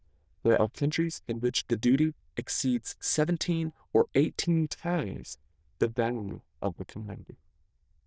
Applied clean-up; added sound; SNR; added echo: neural diffusion model UNIVERSE++.